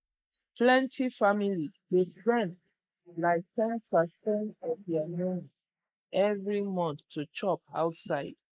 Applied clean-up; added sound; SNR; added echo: neural mask model Resemble Enhance denoiser.